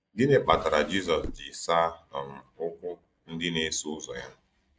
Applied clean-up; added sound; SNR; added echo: neural mask model DeepFilterNet 3.